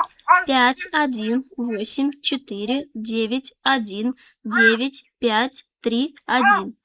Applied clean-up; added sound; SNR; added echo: neural mask model Resemble Enhance denoiser.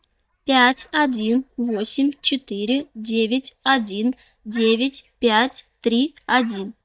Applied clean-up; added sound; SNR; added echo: neural mask model DeepFilterNet 3.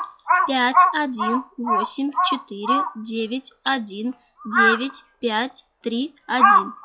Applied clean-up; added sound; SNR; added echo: classical method log-MMSE.